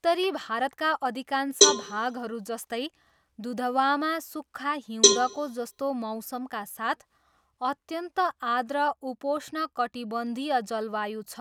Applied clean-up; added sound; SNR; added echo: none; Cowbell; -2 dB; none.